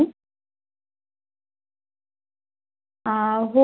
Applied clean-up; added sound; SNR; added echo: none; none; none; none.